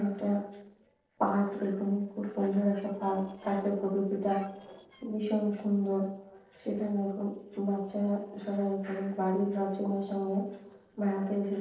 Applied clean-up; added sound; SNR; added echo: neural separator model SepFormer DNS4.